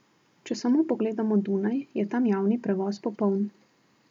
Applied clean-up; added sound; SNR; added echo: none; none; none; none.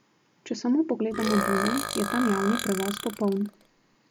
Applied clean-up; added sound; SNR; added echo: none; Burping, eructation; 5 dB; none.